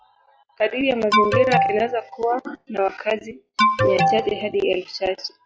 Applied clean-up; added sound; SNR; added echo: classical method log-MMSE.